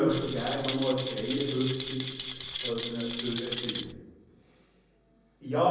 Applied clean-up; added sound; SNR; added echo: none; Rattle; 0 dB; reverberation time 1.1 s.